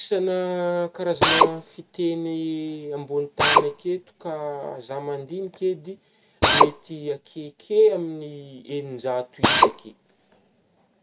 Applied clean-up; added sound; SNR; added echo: none; Drill; -1 dB; none.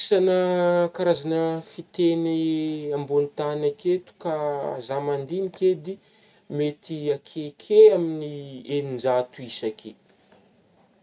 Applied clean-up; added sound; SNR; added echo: none; none; none; none.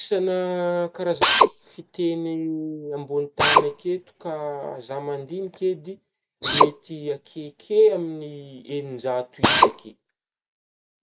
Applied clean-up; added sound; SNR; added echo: neural mask model Resemble Enhance denoiser.